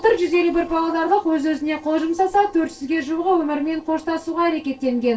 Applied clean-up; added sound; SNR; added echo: neural separator model SepFormer DNS4.